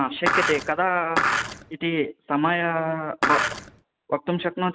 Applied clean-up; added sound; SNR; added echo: none; Skateboard; -1 dB; none.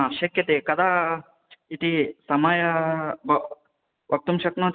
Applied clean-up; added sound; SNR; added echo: none; none; none; none.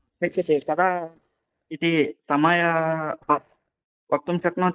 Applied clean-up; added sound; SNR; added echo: neural mask model DeepFilterNet 3.